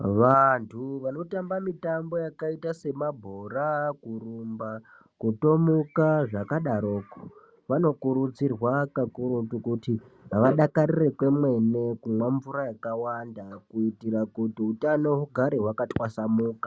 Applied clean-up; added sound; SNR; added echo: none; none; none; none.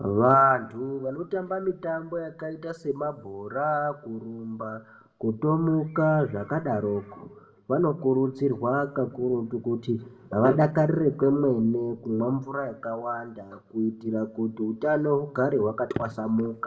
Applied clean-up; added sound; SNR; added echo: none; none; none; reverberation time 0.7 s.